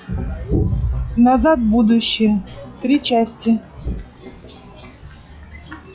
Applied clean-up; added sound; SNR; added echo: classical method log-MMSE.